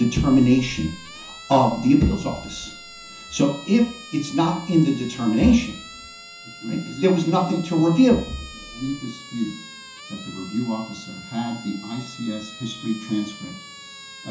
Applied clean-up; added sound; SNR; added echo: none; Siren; 18 dB; reverberation time 0.6 s.